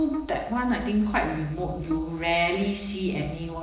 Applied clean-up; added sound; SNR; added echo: neural separator model SepFormer DNS4.